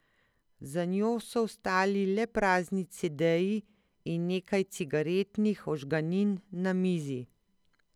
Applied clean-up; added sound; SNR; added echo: none; none; none; none.